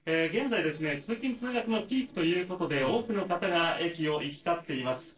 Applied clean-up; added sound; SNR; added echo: neural separator model SepFormer DNS4.